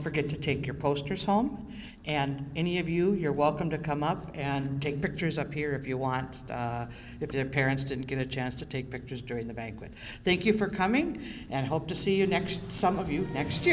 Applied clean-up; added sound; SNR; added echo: none; none; none; none.